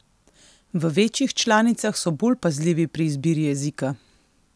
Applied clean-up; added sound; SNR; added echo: none; none; none; none.